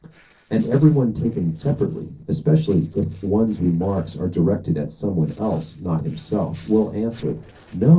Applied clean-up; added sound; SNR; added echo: neural separator model SepFormer DNS4.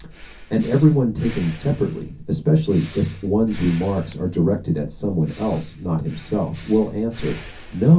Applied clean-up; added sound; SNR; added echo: none; Breathing; 17 dB; reverberation time 0.3 s.